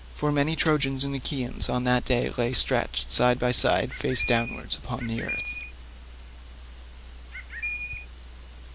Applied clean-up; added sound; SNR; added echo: none; Bird; 6 dB; none.